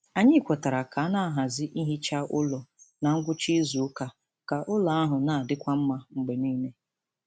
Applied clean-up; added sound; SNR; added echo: none; none; none; none.